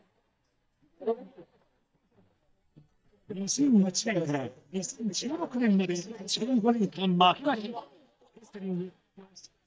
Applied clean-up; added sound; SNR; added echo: neural mask model DeepFilterNet 3.